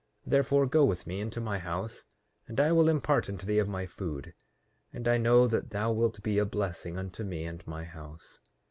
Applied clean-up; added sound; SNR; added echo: none; none; none; none.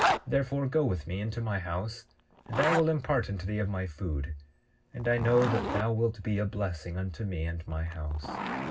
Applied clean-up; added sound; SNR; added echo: none; Zipper (clothing); 7 dB; reverberation time 0.4 s.